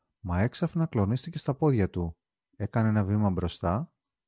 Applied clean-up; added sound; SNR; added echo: none; none; none; none.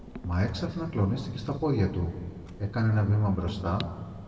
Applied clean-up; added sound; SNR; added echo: none; Clock; 17 dB; reverberation time 1.9 s.